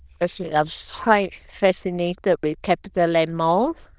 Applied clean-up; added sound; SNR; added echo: neural diffusion model UNIVERSE++.